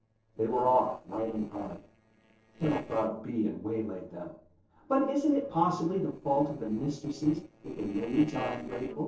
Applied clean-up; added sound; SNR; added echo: neural separator model SepFormer DNS4.